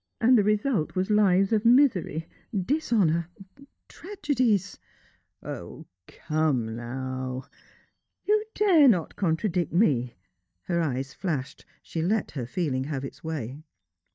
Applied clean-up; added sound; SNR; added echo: neural mask model DeepFilterNet 3.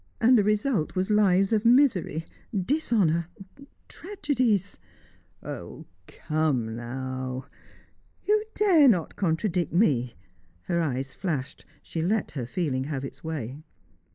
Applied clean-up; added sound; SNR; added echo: neural mask model Resemble Enhance denoiser.